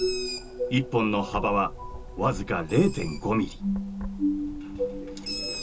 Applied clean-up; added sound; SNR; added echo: none; Bird; 10 dB; reverberation time 0.2 s.